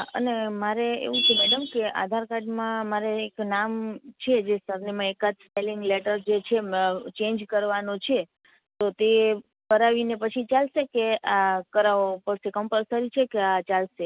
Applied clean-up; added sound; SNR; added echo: none; none; none; none.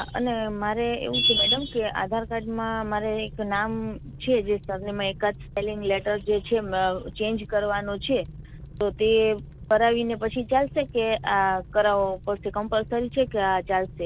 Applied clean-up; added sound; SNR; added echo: none; Fire; 15 dB; none.